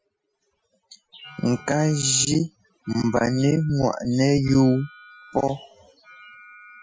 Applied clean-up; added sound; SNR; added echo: classical method Wiener filter.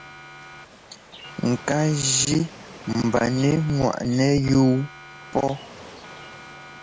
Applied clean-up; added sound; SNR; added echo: none; Waves, surf + Siren; 18 dB; none.